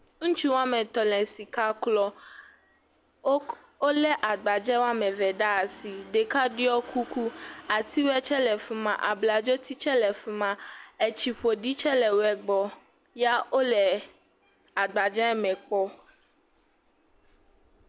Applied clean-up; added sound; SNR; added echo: none; none; none; none.